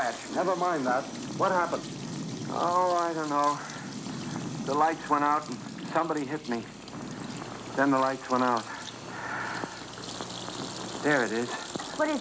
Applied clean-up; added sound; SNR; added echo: none; Sink (filling or washing) / Hands; 15 dB; none.